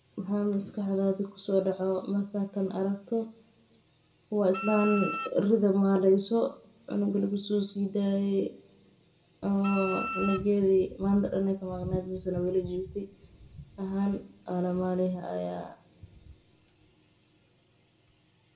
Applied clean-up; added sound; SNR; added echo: none; Wind instrument, woodwind instrument; 7 dB; reverberation time 0.4 s.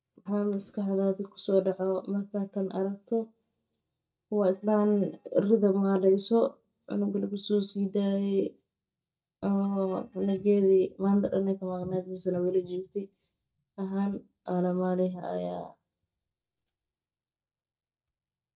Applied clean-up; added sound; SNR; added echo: neural mask model DeepFilterNet 3.